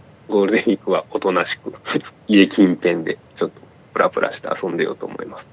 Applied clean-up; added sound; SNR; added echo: none; none; none; none.